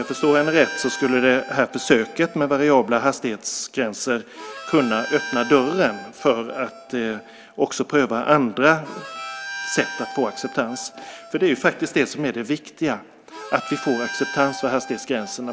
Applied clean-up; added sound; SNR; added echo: none; Harmonica; 14 dB; none.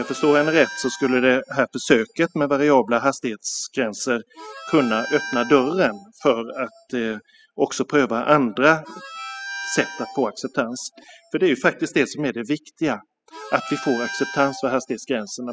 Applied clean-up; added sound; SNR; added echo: classical method spectral subtraction.